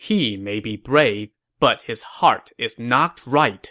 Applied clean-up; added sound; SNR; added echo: none; none; none; none.